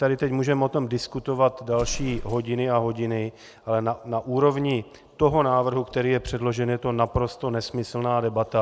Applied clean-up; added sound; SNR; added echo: none; Explosion; 19 dB; none.